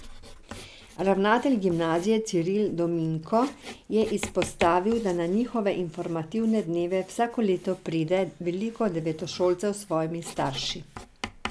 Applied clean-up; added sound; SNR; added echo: none; Writing; 17 dB; none.